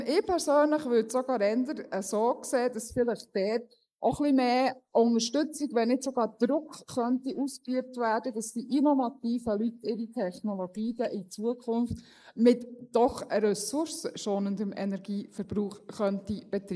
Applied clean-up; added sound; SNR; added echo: neural mask model Resemble Enhance denoiser.